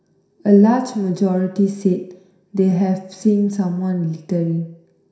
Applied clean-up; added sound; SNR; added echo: none; none; none; reverberation time 0.7 s.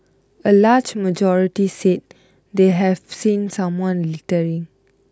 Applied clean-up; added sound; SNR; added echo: none; none; none; none.